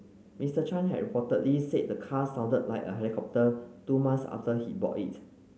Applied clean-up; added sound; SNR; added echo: none; none; none; none.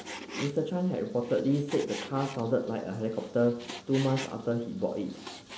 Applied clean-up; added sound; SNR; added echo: none; Frying (food); 14 dB; none.